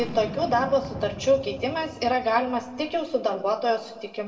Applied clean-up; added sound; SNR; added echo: none; Boom; 14 dB; reverberation time 1.4 s.